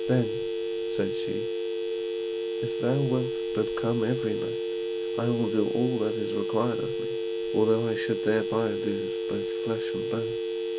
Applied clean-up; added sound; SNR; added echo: none; Telephone; 0 dB; none.